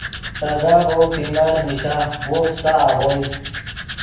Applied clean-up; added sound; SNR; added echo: none; Domestic sounds, home sounds; 10 dB; reverberation time 0.7 s.